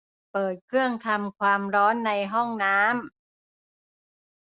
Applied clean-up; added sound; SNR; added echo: none; none; none; none.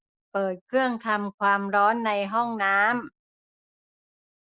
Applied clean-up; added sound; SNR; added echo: neural mask model Resemble Enhance denoiser.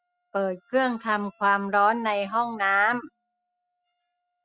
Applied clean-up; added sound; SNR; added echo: classical method spectral subtraction.